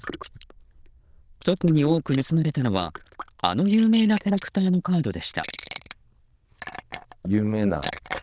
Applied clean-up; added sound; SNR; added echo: neural diffusion model UNIVERSE++.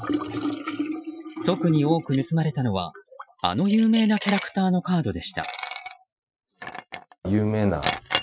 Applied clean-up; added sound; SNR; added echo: classical method Wiener filter.